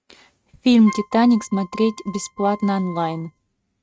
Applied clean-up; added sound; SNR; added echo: neural mask model RNNoise.